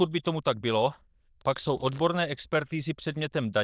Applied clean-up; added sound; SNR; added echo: neural diffusion model UNIVERSE++.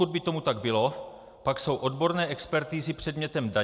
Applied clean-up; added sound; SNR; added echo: none; none; none; none.